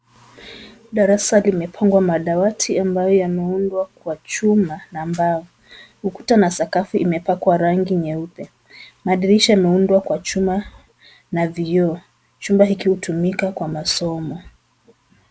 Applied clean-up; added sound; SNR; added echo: none; none; none; none.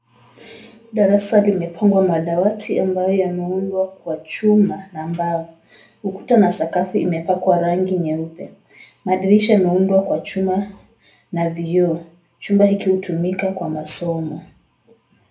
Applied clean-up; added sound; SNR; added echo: none; none; none; reverberation time 0.3 s.